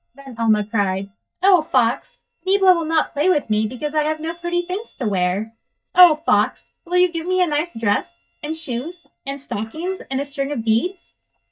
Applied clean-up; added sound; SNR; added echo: neural mask model DeepFilterNet 3.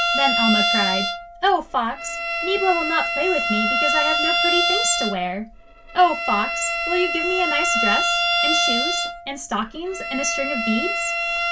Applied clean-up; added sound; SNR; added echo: none; Bowed string instrument; -2 dB; reverberation time 0.2 s.